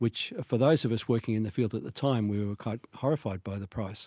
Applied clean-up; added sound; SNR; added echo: none; none; none; none.